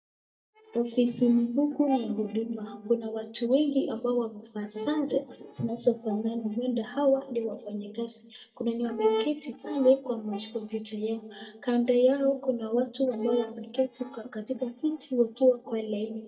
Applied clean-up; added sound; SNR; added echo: neural mask model DeepFilterNet 3.